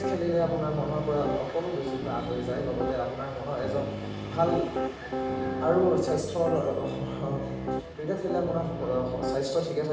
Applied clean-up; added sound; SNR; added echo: none; Piano; 5 dB; reverberation time 0.9 s.